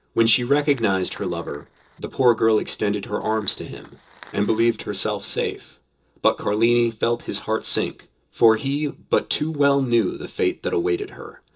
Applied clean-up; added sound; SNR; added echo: neural separator model SepFormer DNS4.